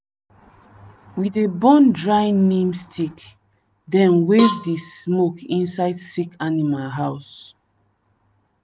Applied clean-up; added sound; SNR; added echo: none; Cowbell; 10 dB; none.